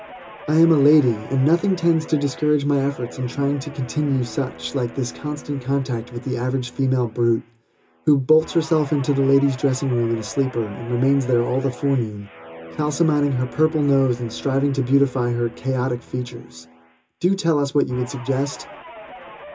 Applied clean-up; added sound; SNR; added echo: none; Guitar; 18 dB; reverberation time 0.2 s.